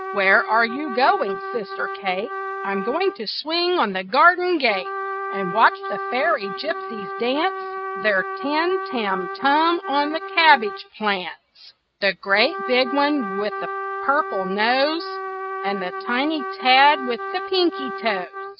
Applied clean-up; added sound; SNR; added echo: neural mask model RNNoise.